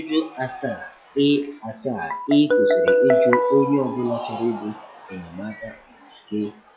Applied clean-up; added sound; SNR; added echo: classical method log-MMSE.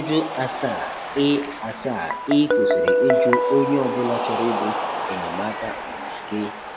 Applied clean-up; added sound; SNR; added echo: none; Guitar + Cheering; -1 dB; none.